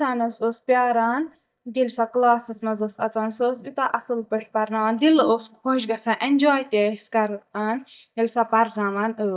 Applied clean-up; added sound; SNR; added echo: neural mask model DeepFilterNet 3.